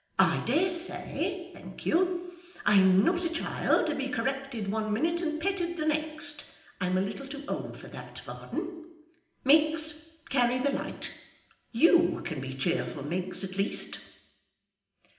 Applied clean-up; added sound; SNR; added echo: none; none; none; reverberation time 0.8 s.